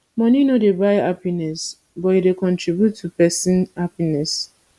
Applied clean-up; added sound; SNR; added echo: none; none; none; none.